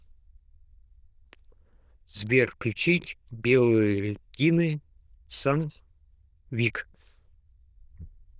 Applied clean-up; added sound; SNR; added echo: neural diffusion model UNIVERSE++.